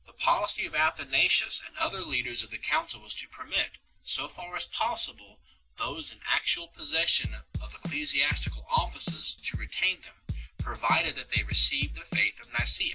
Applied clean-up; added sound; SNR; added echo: none; Drum / Drum kit; 4 dB; none.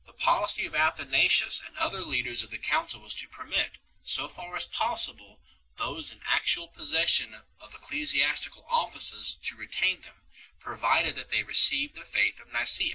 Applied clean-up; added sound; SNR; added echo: none; none; none; none.